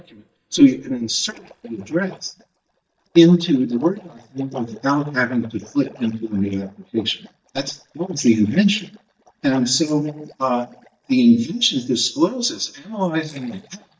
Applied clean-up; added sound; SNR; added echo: neural mask model DeepFilterNet 3.